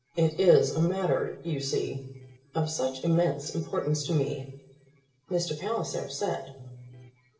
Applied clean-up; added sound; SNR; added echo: neural separator model SepFormer DNS4.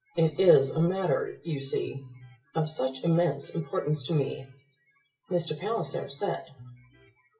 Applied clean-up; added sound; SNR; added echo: classical method WPE with log-MMSE.